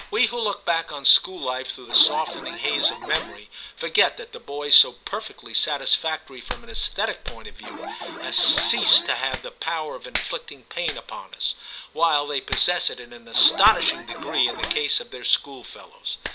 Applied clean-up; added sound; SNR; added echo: none; Hands + Alarm; 11 dB; none.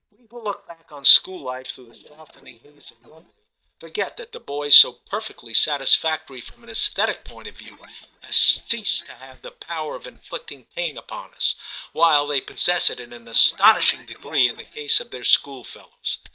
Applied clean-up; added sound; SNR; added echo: neural mask model DeepFilterNet 3.